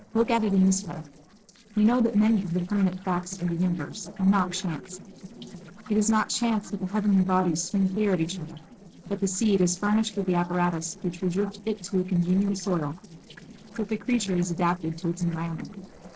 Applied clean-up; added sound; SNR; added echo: neural separator model SepFormer DNS4.